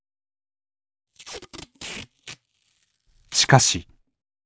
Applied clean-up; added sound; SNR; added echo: none; Packing tape, duct tape; 16 dB; none.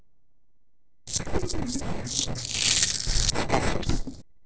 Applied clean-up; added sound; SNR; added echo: neural separator model SepFormer DNS4.